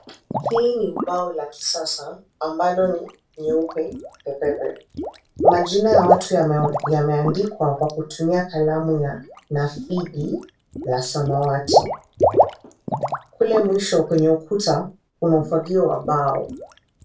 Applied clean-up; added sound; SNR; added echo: none; Water / Liquid; 4 dB; reverberation time 0.2 s.